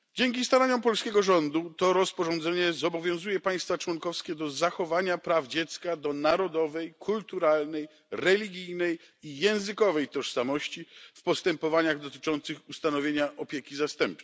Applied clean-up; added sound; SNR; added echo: none; none; none; none.